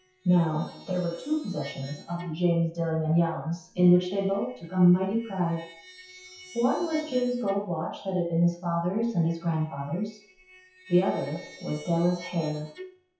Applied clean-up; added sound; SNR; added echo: classical method WPE with log-MMSE.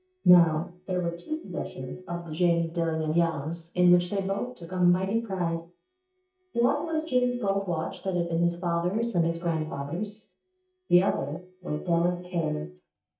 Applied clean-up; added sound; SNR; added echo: neural mask model DeepFilterNet 3.